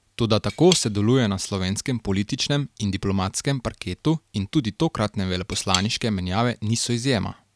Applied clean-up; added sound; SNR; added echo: none; Cutlery, silverware / Tap; 10 dB; none.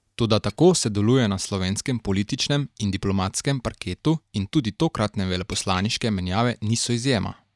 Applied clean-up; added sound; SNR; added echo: neural mask model DeepFilterNet 3.